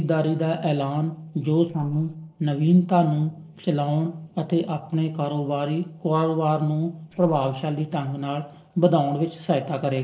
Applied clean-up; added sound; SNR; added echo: neural separator model SepFormer DNS4.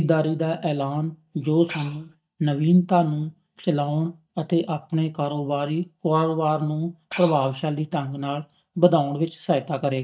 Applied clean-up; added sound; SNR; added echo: neural mask model DeepFilterNet 3.